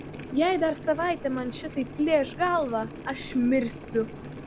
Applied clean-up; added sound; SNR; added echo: none; Boiling; 13 dB; none.